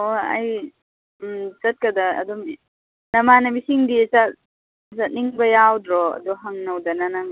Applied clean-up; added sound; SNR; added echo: none; none; none; none.